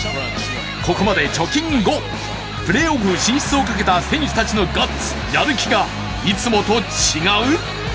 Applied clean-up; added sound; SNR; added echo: none; none; none; none.